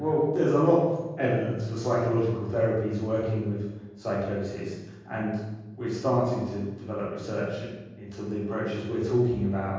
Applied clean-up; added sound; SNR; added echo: none; none; none; reverberation time 1.3 s.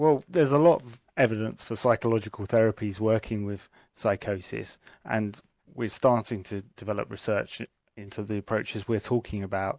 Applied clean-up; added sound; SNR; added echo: none; none; none; none.